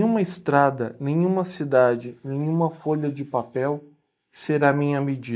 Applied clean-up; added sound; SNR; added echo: neural mask model Resemble Enhance denoiser.